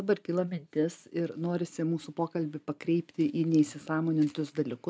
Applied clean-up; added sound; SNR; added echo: none; none; none; none.